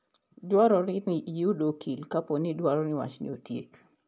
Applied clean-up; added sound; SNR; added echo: none; none; none; none.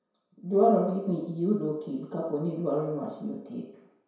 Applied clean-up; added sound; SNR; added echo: none; none; none; reverberation time 0.7 s.